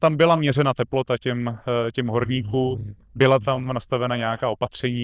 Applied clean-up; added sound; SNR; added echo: neural diffusion model UNIVERSE++.